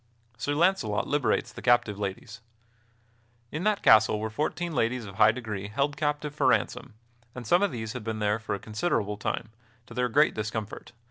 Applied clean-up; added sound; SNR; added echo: none; none; none; none.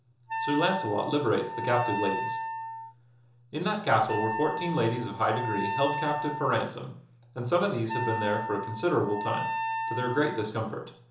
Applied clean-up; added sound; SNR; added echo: none; Wind instrument, woodwind instrument; 4 dB; reverberation time 0.6 s.